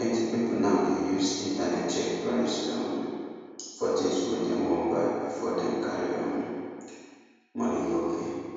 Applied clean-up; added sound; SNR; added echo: none; none; none; reverberation time 1.9 s.